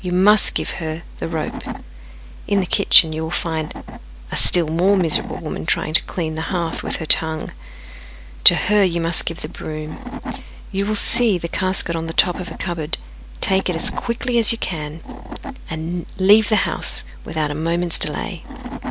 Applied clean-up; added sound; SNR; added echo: none; Wood / Tools; 14 dB; none.